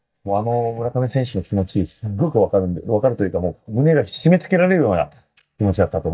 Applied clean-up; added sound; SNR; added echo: neural mask model DeepFilterNet 3.